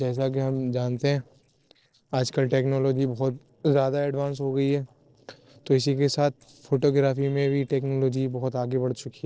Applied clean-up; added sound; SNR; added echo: neural separator model SepFormer DNS4.